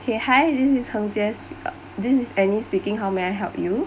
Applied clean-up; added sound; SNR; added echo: none; none; none; none.